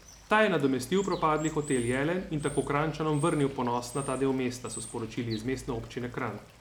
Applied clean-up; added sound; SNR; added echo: none; Water / Bird; 19 dB; none.